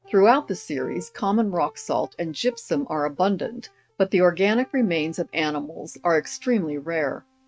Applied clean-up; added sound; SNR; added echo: neural mask model RNNoise.